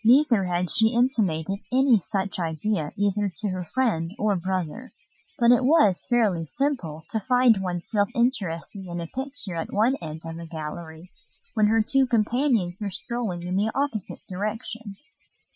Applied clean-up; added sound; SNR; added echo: classical method Wiener filter.